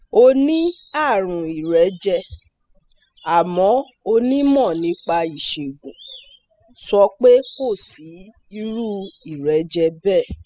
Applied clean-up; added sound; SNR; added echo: classical method spectral subtraction.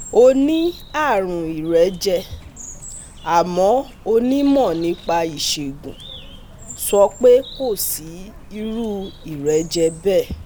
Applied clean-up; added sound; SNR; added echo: none; Bird; 18 dB; none.